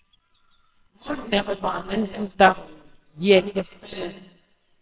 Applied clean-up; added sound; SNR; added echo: neural separator model SepFormer WHAMR!.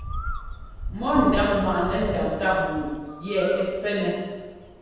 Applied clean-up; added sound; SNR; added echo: none; Bird; 9 dB; reverberation time 1.2 s.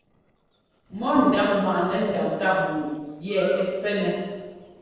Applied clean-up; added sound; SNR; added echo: neural separator model SepFormer DNS4.